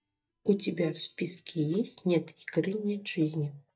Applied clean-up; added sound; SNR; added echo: neural mask model DeepFilterNet 3.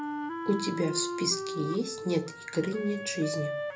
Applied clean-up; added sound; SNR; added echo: none; Wind instrument, woodwind instrument; 4 dB; reverberation time 0.3 s.